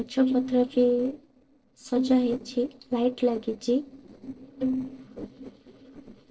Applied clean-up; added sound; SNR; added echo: neural separator model SepFormer DNS4.